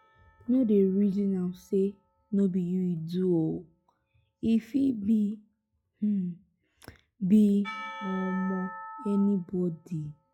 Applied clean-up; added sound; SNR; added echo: classical method log-MMSE.